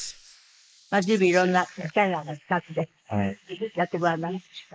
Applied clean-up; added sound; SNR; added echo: neural mask model Resemble Enhance denoiser.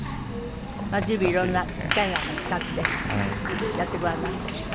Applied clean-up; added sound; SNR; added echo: none; Applause; 1 dB; none.